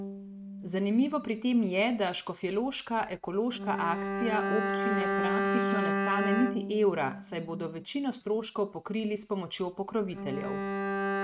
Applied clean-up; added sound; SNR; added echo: neural mask model RNNoise.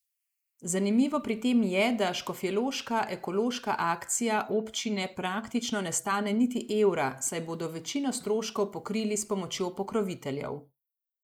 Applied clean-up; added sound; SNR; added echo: neural mask model Resemble Enhance denoiser.